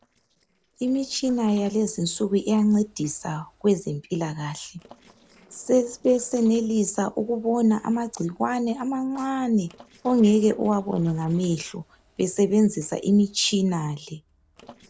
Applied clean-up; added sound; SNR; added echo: neural separator model SepFormer DNS4.